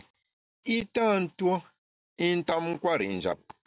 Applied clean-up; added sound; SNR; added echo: none; none; none; none.